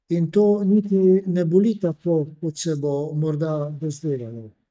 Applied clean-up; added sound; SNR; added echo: neural mask model DeepFilterNet 3.